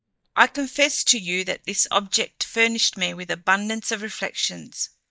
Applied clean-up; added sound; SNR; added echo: neural mask model DeepFilterNet 3.